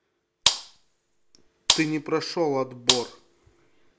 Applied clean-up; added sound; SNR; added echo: none; Gunshot, gunfire; -2 dB; none.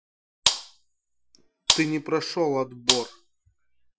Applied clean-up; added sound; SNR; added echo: classical method Wiener filter.